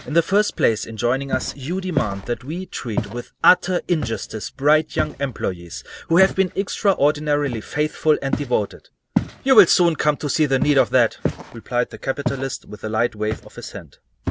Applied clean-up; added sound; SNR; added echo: none; Walk, footsteps; 10 dB; none.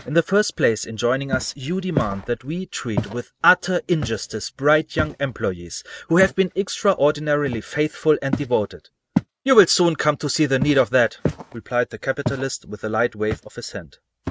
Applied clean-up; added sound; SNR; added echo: neural mask model RNNoise.